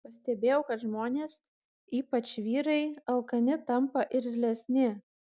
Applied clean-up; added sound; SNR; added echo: none; none; none; none.